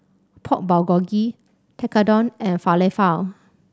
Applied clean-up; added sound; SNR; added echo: none; none; none; none.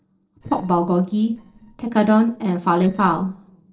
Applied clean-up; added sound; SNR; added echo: neural separator model SepFormer DNS4.